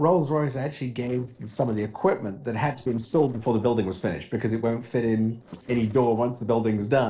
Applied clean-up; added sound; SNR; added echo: neural separator model SepFormer DNS4.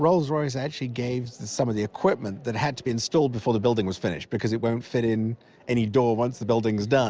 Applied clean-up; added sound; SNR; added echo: none; none; none; none.